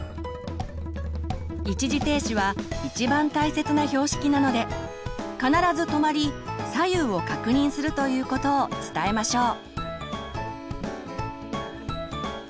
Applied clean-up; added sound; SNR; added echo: none; none; none; none.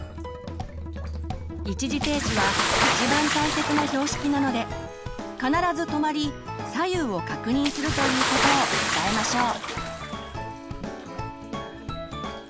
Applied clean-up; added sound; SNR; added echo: none; Bathtub (filling or washing) / Splash, splatter; 2 dB; none.